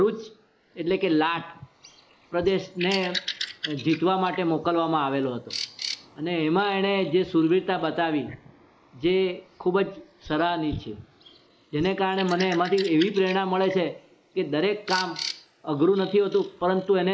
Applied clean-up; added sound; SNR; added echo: neural mask model Resemble Enhance denoiser.